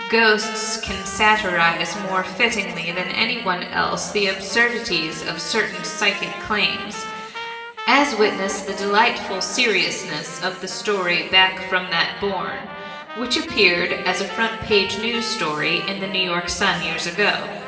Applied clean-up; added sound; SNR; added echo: none; Trumpet; 14 dB; reverberation time 2.4 s.